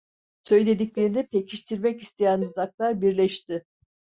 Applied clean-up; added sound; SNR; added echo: classical method Wiener filter.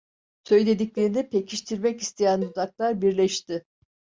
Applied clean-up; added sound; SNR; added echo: none; Cowbell; 19 dB; none.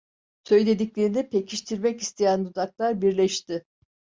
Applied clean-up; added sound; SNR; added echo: none; none; none; none.